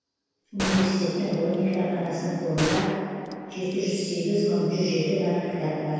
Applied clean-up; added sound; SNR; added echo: none; Gunshot, gunfire; 9 dB; reverberation time 2.2 s.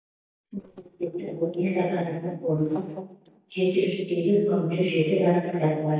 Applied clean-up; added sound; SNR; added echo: neural mask model DeepFilterNet 3.